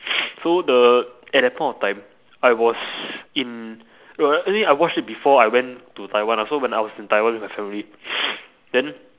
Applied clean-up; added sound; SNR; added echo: none; none; none; none.